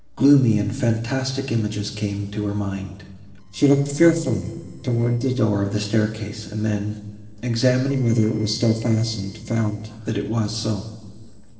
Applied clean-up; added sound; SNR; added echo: neural separator model SepFormer DNS4.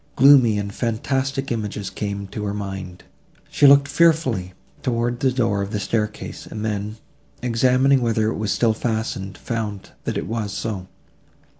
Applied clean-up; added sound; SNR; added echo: none; none; none; none.